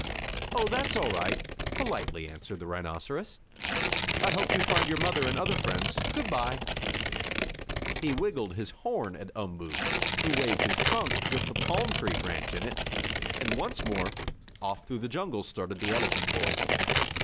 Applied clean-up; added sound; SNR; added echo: none; Tearing; -3 dB; none.